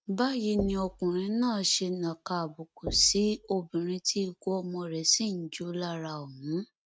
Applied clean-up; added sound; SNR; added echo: neural mask model RNNoise.